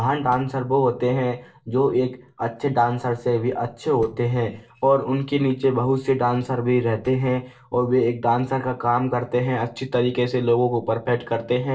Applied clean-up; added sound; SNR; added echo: neural separator model SepFormer DNS4.